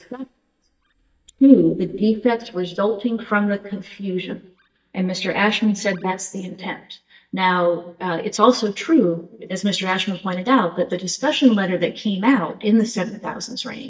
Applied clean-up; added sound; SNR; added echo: neural mask model DeepFilterNet 3.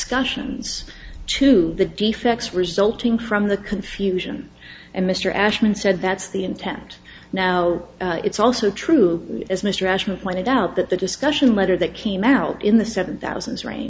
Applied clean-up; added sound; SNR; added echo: none; none; none; none.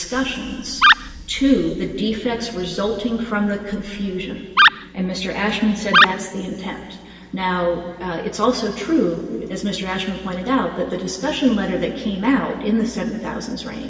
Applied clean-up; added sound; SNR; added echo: none; Animal; -4 dB; reverberation time 2.4 s.